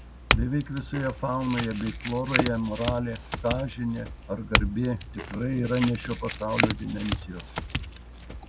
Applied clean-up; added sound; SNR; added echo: none; Chink, clink / Domestic sounds, home sounds; 2 dB; none.